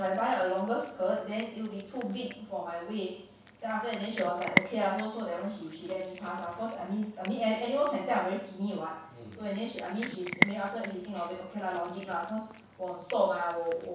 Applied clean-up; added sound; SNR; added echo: none; Cat; 6 dB; reverberation time 0.7 s.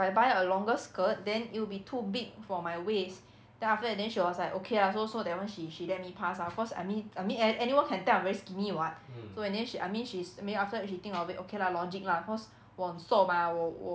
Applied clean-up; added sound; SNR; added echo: none; none; none; none.